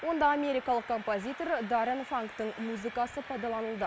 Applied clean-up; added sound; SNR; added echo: none; Train; 14 dB; none.